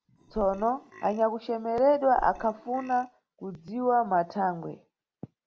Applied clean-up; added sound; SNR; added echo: none; Burping, eructation; 19 dB; none.